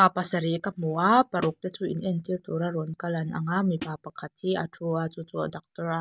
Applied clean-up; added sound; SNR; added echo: none; Hi-hat; 12 dB; none.